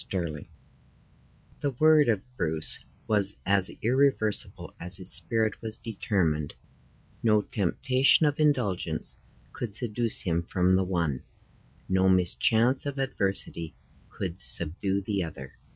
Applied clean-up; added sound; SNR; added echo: none; none; none; none.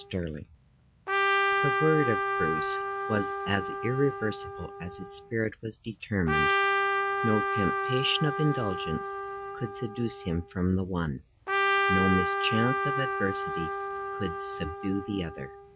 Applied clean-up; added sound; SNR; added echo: none; Trumpet; -1 dB; none.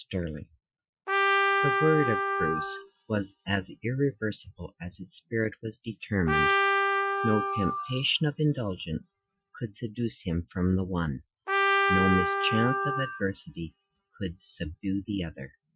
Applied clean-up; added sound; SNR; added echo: classical method Wiener filter.